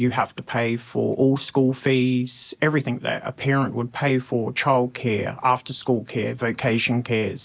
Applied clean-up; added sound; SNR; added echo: none; none; none; none.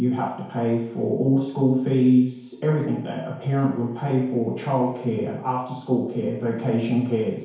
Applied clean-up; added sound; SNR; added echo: none; none; none; reverberation time 1.0 s.